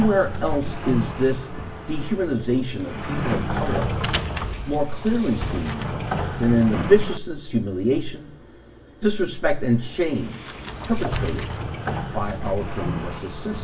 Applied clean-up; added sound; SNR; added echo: none; Sliding door; 6 dB; reverberation time 0.1 s.